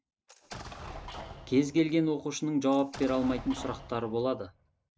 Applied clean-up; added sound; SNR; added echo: none; Explosion; 15 dB; none.